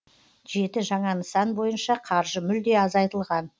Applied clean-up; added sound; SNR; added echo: none; none; none; none.